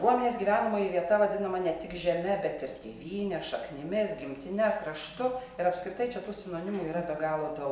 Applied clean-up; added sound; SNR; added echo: none; none; none; none.